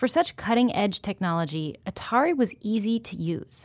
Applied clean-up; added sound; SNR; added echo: none; none; none; none.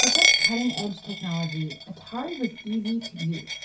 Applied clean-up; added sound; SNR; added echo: none; Coin (dropping); -3 dB; reverberation time 0.3 s.